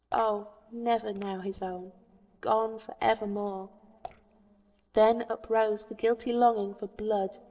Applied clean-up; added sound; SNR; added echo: neural separator model SepFormer DNS4.